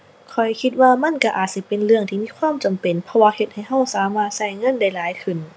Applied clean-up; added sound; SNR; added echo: none; none; none; none.